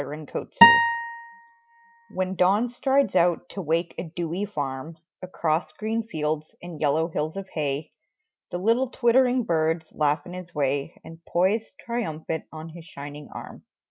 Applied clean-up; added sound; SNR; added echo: none; Acoustic guitar; -5 dB; none.